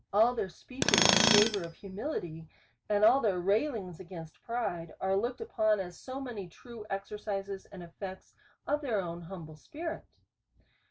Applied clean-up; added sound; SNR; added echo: none; Tools; -5 dB; none.